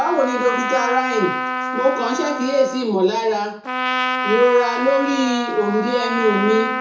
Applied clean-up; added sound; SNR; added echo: none; Trumpet; 4 dB; reverberation time 0.5 s.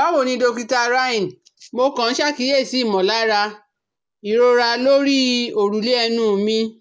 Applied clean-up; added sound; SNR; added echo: none; none; none; none.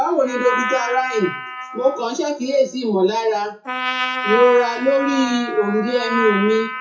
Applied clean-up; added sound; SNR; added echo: classical method WPE with log-MMSE.